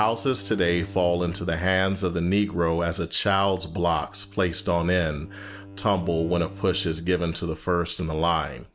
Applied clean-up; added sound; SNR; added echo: none; Bowed string instrument; 18 dB; none.